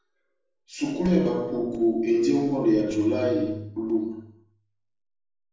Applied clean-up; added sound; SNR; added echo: none; none; none; reverberation time 0.7 s.